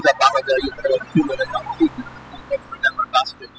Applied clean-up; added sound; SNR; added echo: classical method spectral subtraction.